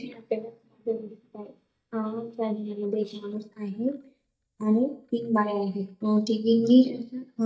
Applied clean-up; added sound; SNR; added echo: neural mask model DeepFilterNet 3.